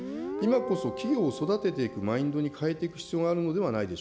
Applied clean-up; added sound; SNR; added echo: none; Guitar; 10 dB; none.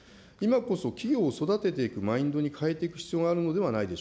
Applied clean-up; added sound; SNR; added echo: none; none; none; none.